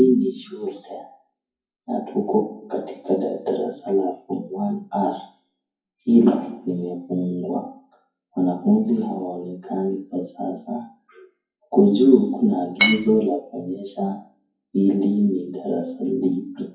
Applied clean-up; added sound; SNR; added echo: classical method WPE with log-MMSE.